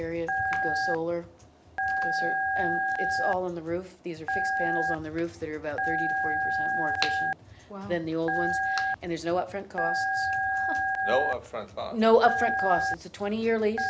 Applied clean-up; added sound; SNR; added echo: none; Telephone; -1 dB; none.